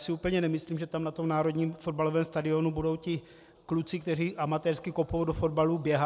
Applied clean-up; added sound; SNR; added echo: none; none; none; none.